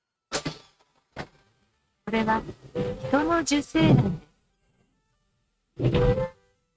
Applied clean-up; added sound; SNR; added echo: neural mask model RNNoise.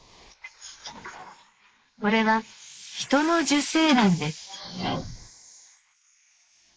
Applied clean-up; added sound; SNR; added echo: neural mask model Resemble Enhance denoiser.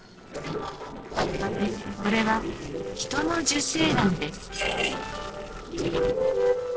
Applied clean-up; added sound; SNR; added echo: neural separator model SepFormer DNS4.